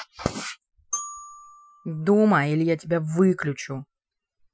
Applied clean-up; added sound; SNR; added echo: classical method Wiener filter.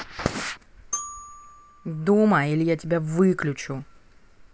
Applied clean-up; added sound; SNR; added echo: none; Glockenspiel; 16 dB; none.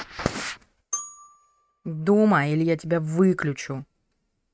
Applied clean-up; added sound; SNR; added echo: neural mask model RNNoise.